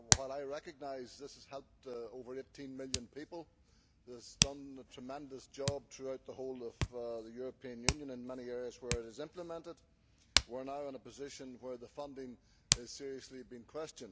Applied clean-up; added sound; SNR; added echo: none; Hands; -4 dB; none.